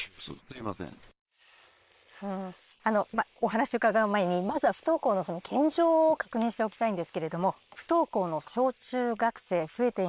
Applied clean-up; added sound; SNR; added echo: neural separator model SepFormer WHAM!.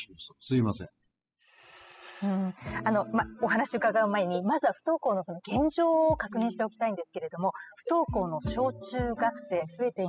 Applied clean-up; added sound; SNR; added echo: classical method spectral subtraction.